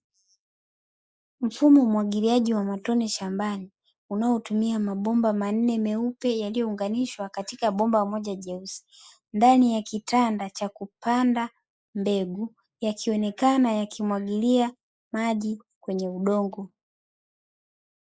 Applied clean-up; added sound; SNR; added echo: neural mask model Resemble Enhance denoiser.